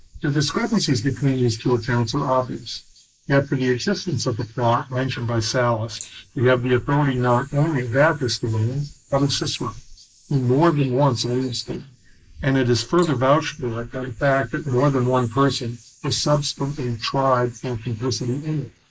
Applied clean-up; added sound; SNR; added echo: neural mask model Resemble Enhance denoiser.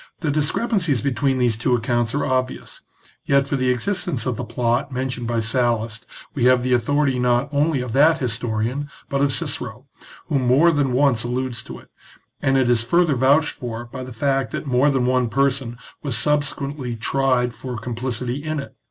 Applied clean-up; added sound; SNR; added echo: none; none; none; none.